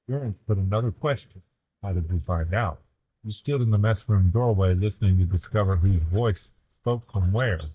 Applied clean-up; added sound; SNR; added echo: neural mask model DeepFilterNet 3.